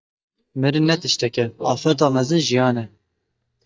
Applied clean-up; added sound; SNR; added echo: neural mask model DeepFilterNet 3.